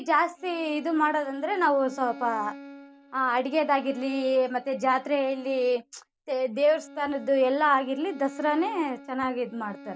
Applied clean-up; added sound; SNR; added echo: none; Bowed string instrument; 19 dB; none.